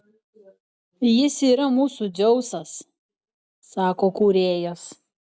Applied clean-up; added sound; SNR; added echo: none; none; none; none.